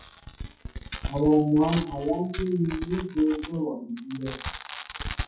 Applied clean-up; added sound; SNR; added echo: classical method WPE with log-MMSE.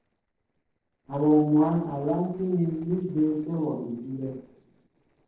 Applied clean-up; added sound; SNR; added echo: neural separator model SepFormer DNS4.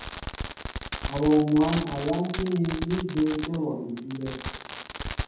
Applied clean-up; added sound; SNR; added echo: none; Fireworks; 8 dB; reverberation time 0.8 s.